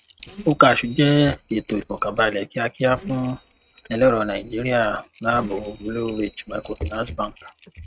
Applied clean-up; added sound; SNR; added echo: neural mask model RNNoise.